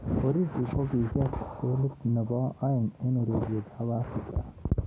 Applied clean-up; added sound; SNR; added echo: none; none; none; none.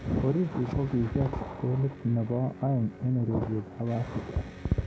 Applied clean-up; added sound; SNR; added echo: none; Electric guitar; 17 dB; none.